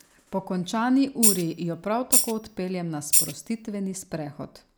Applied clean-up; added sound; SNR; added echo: none; Tambourine; -3 dB; none.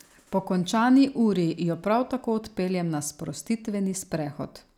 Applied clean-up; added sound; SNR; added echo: none; none; none; none.